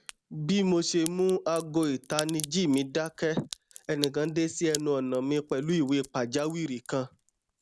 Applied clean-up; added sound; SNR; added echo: none; Crack; 13 dB; none.